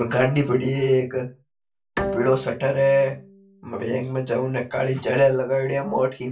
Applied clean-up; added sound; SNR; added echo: none; Bowed string instrument; 13 dB; reverberation time 0.2 s.